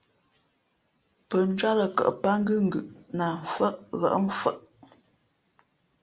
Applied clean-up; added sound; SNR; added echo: none; none; none; none.